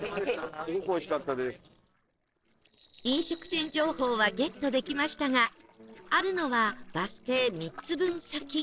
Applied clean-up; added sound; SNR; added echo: neural separator model SepFormer DNS4.